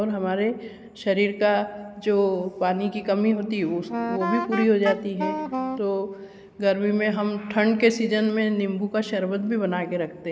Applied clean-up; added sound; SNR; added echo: none; Wind instrument, woodwind instrument; 5 dB; none.